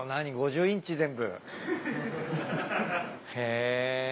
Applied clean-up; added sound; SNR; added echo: none; none; none; none.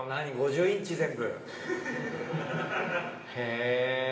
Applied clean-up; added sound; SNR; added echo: none; none; none; reverberation time 2.9 s.